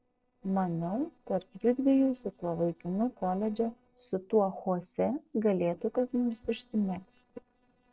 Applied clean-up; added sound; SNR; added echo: neural separator model SepFormer DNS4.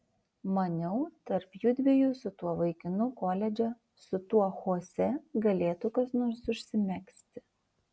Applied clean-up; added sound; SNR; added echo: none; none; none; none.